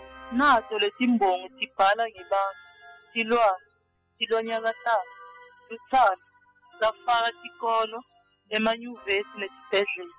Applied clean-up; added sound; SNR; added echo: classical method spectral subtraction.